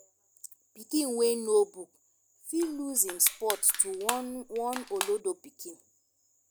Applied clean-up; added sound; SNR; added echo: none; Crushing; 8 dB; none.